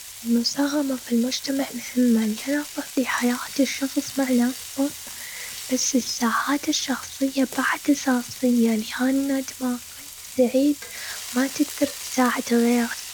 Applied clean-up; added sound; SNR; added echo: none; Frying (food); 13 dB; none.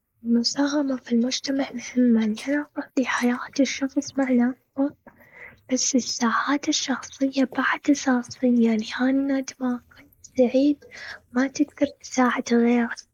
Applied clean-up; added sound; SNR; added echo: neural mask model Resemble Enhance denoiser.